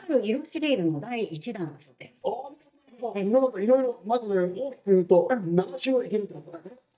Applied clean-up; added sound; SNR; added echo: neural mask model DeepFilterNet 3.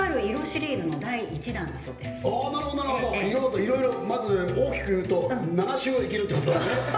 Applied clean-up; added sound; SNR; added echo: none; Acoustic guitar; 19 dB; reverberation time 1.4 s.